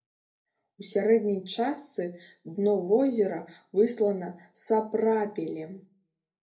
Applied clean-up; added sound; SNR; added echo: none; none; none; reverberation time 0.3 s.